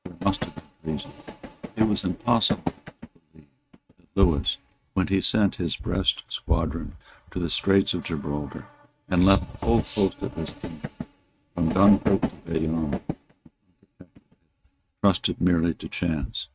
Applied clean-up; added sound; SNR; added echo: neural mask model RNNoise.